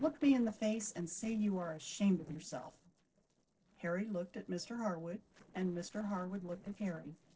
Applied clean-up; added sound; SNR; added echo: neural separator model SepFormer DNS4.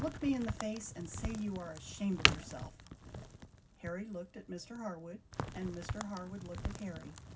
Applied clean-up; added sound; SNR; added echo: none; Crack; -1 dB; reverberation time 0.4 s.